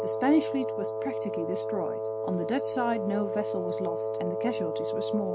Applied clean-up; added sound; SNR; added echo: none; Wind instrument, woodwind instrument; 0 dB; none.